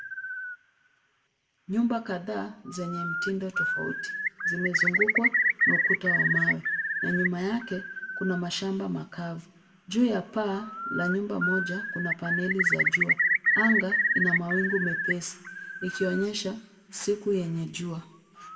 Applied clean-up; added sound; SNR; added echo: none; Bird; -1 dB; reverberation time 0.9 s.